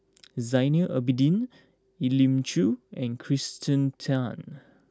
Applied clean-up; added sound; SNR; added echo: none; none; none; none.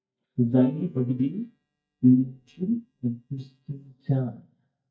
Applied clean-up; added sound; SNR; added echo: neural mask model DeepFilterNet 3.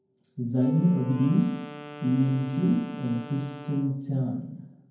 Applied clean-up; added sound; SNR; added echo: none; Wind instrument, woodwind instrument; 17 dB; reverberation time 0.9 s.